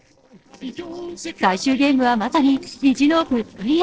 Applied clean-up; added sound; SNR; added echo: neural separator model SepFormer DNS4.